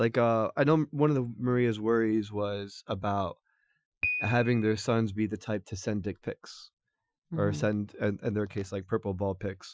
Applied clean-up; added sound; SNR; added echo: classical method Wiener filter.